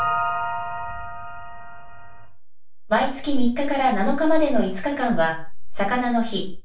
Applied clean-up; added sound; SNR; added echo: none; none; none; reverberation time 0.3 s.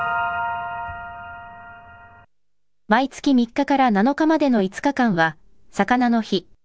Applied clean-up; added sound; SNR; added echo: none; none; none; none.